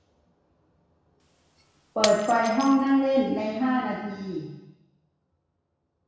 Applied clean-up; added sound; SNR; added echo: none; Shatter; 12 dB; reverberation time 1.1 s.